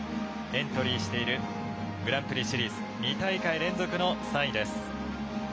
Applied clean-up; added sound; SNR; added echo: none; none; none; none.